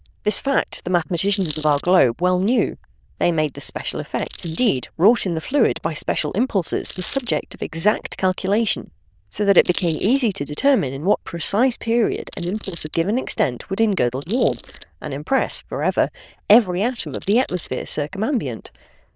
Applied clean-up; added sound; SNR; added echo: neural diffusion model UNIVERSE++.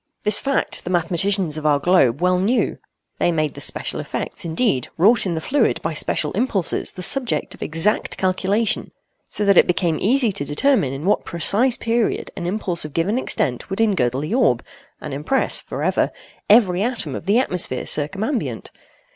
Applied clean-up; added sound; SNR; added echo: none; none; none; none.